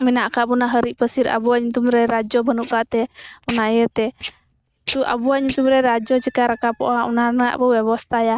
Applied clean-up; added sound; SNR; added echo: neural mask model RNNoise.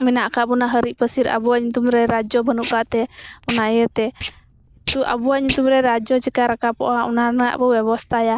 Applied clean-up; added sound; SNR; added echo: neural mask model Resemble Enhance denoiser.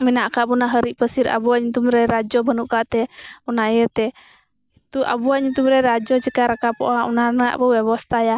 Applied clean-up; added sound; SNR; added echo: none; none; none; none.